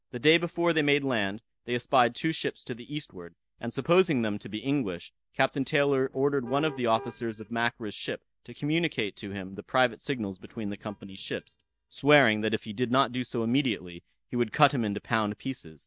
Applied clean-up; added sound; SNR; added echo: neural mask model DeepFilterNet 3.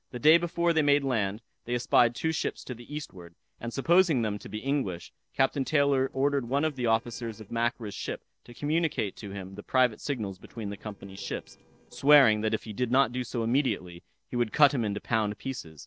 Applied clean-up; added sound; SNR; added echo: neural separator model SepFormer DNS4.